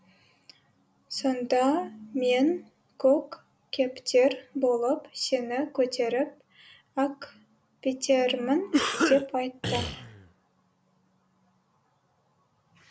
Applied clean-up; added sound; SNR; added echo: none; Cough; 1 dB; none.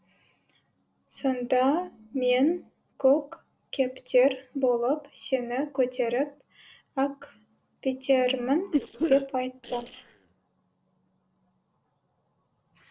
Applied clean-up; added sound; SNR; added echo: neural separator model SepFormer DNS4.